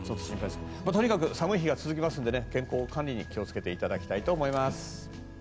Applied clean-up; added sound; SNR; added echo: none; none; none; none.